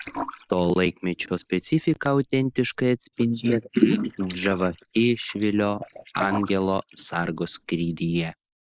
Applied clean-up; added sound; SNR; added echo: neural mask model Resemble Enhance denoiser.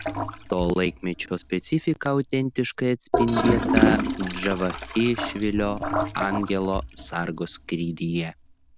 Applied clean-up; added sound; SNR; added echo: none; Toilet flush / Gurgling; 3 dB; none.